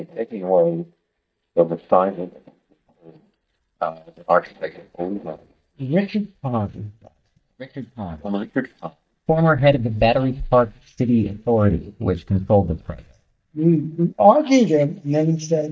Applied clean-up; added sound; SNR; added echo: neural mask model DeepFilterNet 3.